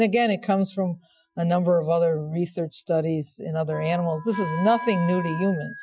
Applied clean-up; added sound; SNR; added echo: classical method Wiener filter.